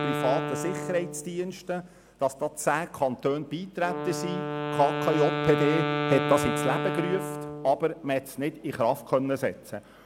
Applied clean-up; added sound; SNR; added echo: none; Wind instrument, woodwind instrument; 4 dB; none.